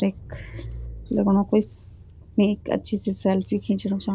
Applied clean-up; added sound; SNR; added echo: none; Engine / Car; 16 dB; none.